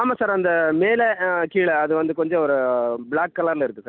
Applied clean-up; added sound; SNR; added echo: none; none; none; none.